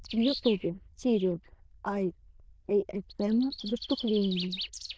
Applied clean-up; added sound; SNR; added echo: neural diffusion model UNIVERSE++.